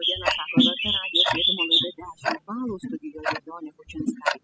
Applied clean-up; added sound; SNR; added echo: classical method spectral subtraction.